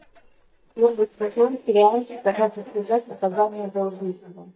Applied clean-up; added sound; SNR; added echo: neural mask model DeepFilterNet 3.